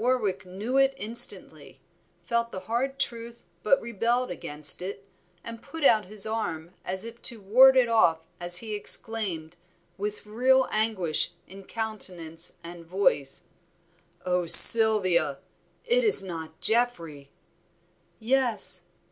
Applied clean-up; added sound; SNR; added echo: none; none; none; none.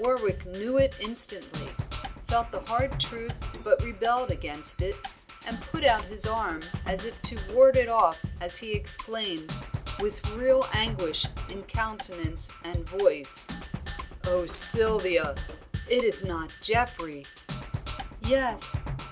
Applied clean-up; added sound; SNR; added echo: none; Percussion; 7 dB; none.